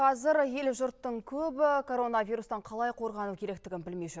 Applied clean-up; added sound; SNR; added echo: none; none; none; none.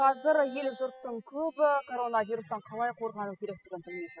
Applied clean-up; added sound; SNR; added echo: classical method spectral subtraction.